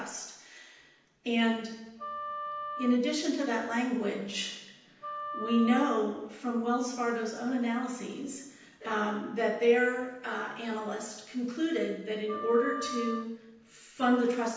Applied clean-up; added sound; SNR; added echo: none; Wind instrument, woodwind instrument; 9 dB; reverberation time 0.9 s.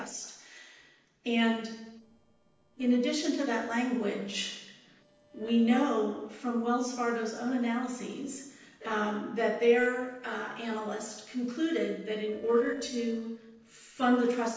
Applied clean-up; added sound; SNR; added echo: neural separator model SepFormer DNS4.